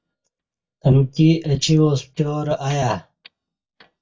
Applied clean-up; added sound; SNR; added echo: neural mask model DeepFilterNet 3.